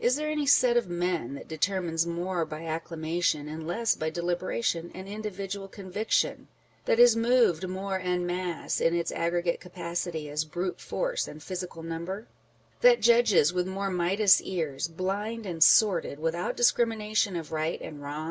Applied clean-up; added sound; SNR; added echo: none; none; none; none.